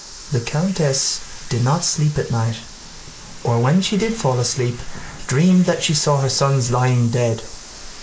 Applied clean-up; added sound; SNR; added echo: neural mask model Resemble Enhance denoiser.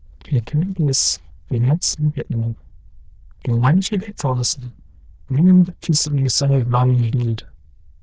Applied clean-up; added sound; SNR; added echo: neural diffusion model UNIVERSE++.